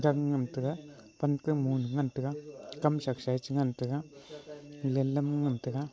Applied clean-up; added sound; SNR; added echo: none; none; none; none.